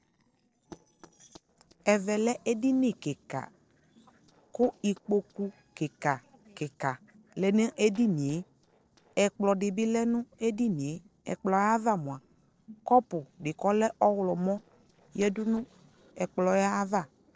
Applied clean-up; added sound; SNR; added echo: neural separator model SepFormer DNS4.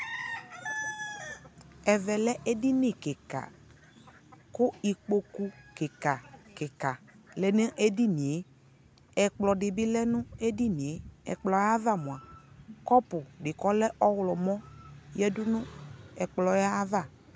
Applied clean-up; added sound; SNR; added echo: none; none; none; none.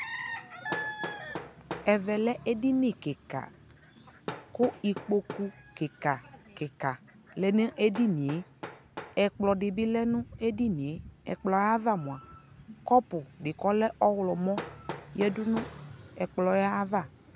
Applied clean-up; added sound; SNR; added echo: none; Hammer; 16 dB; none.